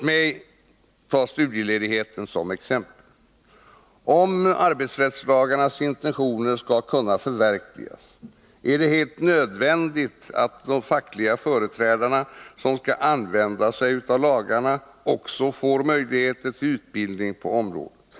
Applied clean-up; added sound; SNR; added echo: none; none; none; none.